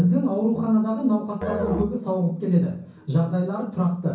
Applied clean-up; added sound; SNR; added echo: none; Musical instrument; 12 dB; reverberation time 0.6 s.